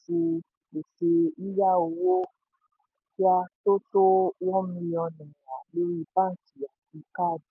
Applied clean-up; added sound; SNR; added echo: none; none; none; none.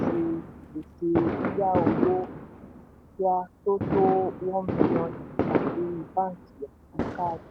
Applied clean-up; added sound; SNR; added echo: none; Fireworks; 1 dB; none.